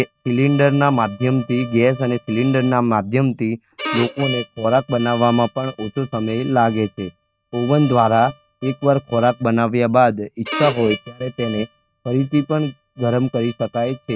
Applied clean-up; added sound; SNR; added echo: neural mask model RNNoise.